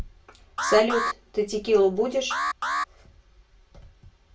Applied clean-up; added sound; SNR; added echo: none; Alarm; 5 dB; reverberation time 0.2 s.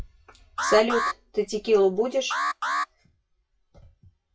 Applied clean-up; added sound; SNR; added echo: classical method WPE with log-MMSE.